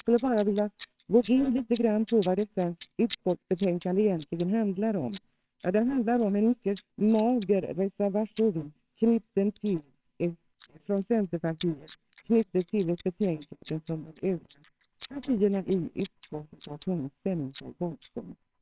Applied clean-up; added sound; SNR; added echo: neural separator model SepFormer WHAMR!.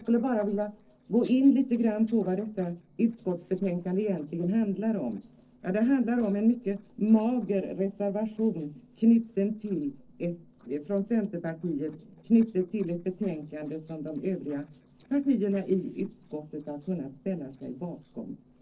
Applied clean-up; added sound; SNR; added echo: neural separator model SepFormer DNS4.